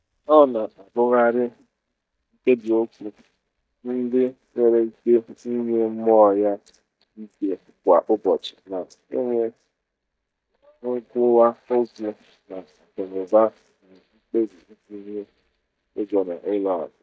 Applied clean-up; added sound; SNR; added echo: neural mask model DeepFilterNet 3.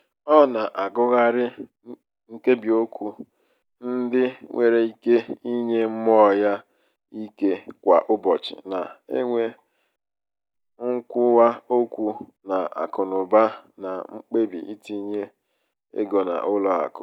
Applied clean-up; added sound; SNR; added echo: none; none; none; none.